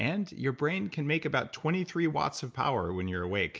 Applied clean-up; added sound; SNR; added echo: none; none; none; none.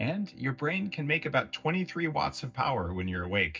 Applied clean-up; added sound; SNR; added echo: neural mask model DeepFilterNet 3.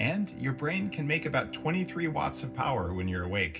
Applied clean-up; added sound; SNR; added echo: none; Bowed string instrument; 13 dB; reverberation time 0.4 s.